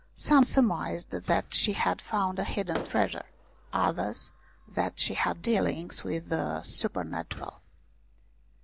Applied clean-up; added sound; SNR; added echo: none; Fireworks; 18 dB; none.